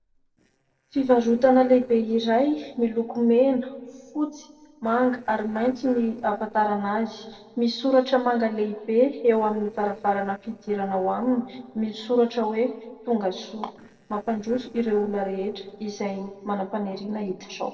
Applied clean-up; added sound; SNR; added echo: neural separator model SepFormer DNS4.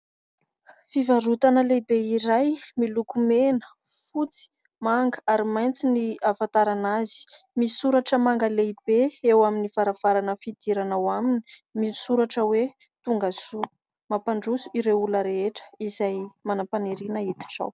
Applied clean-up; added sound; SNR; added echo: none; none; none; none.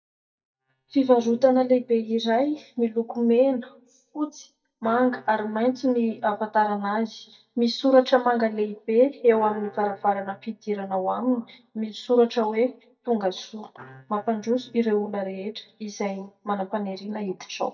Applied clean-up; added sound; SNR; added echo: neural mask model DeepFilterNet 3.